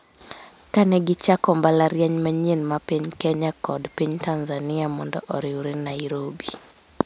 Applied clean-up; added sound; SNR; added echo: none; none; none; none.